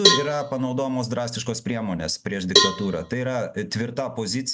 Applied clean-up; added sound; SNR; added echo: none; Cowbell; -1 dB; none.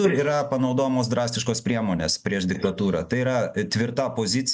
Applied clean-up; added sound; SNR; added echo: neural mask model Resemble Enhance denoiser.